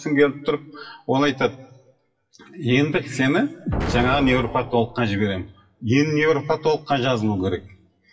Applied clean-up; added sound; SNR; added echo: classical method WPE with log-MMSE.